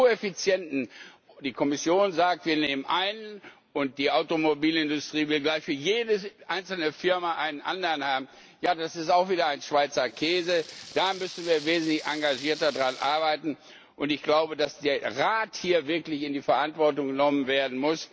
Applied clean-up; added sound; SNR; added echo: none; Rain; 17 dB; none.